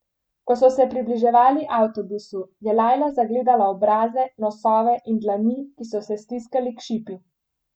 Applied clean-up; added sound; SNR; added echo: none; none; none; none.